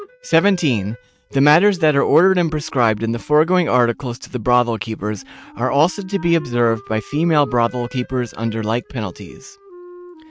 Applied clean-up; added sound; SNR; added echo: neural mask model RNNoise.